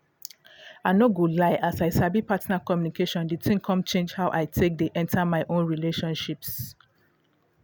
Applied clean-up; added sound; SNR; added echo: none; none; none; none.